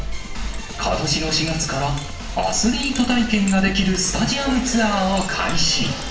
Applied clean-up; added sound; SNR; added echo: none; Chink, clink; 8 dB; reverberation time 0.8 s.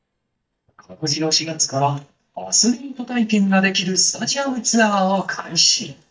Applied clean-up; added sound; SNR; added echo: neural mask model DeepFilterNet 3.